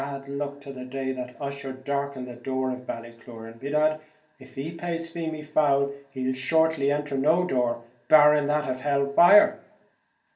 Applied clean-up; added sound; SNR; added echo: none; none; none; reverberation time 0.4 s.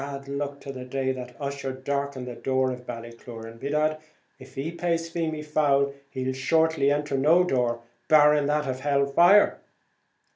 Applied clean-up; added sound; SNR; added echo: none; none; none; none.